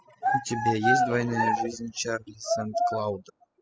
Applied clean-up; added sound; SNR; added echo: classical method spectral subtraction.